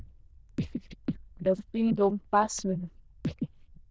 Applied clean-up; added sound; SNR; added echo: neural diffusion model UNIVERSE++.